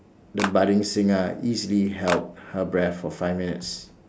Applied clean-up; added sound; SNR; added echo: none; Clapping; 5 dB; none.